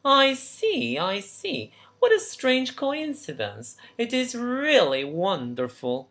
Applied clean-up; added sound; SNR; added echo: none; none; none; none.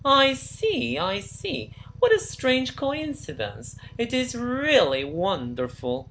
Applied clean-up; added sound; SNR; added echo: none; Idling / Motorcycle; 17 dB; none.